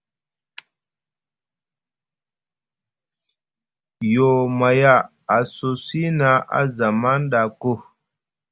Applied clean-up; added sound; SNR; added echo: none; none; none; none.